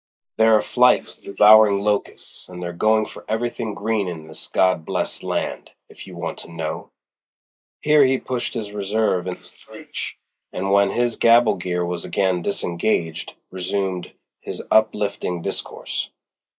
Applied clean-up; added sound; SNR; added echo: neural mask model Resemble Enhance denoiser.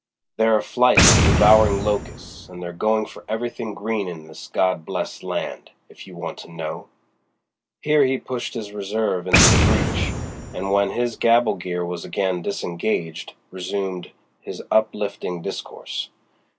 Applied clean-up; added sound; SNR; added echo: none; Boom; -1 dB; none.